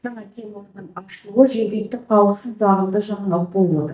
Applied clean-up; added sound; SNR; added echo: neural mask model DeepFilterNet 3.